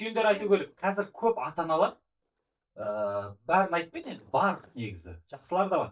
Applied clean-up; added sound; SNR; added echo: neural mask model DeepFilterNet 3.